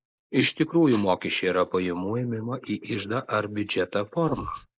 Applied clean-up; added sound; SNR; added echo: neural mask model Resemble Enhance denoiser.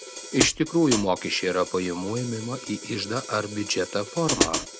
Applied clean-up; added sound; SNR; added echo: none; Hi-hat; 5 dB; none.